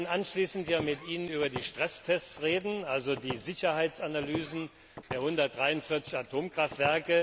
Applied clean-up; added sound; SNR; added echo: none; Walk, footsteps; 15 dB; none.